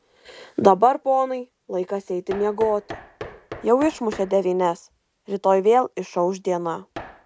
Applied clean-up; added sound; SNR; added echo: none; Knock; 20 dB; none.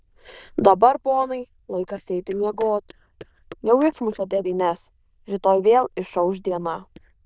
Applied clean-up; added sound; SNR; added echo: neural diffusion model UNIVERSE++.